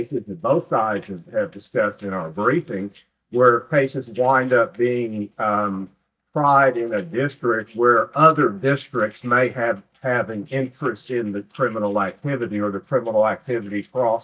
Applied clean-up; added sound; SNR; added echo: neural mask model DeepFilterNet 3.